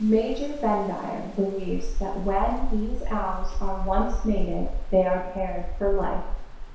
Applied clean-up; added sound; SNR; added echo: none; Rain; 0 dB; reverberation time 0.7 s.